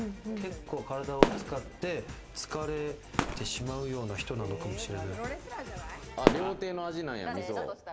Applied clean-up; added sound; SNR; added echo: none; Fireworks; 0 dB; none.